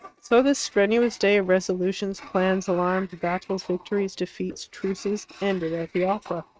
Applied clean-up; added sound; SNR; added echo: neural mask model RNNoise.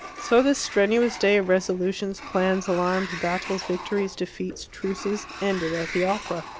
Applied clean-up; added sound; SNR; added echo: none; Sliding door; 13 dB; none.